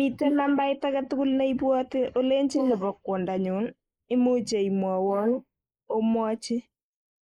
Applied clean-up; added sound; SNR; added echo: neural mask model Resemble Enhance denoiser.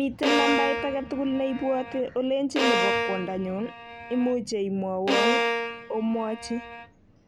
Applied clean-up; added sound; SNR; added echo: none; Bowed string instrument; 1 dB; none.